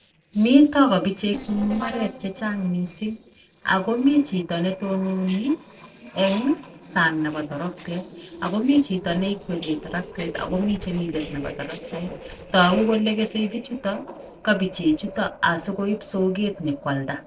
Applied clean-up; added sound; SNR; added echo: neural separator model SepFormer DNS4.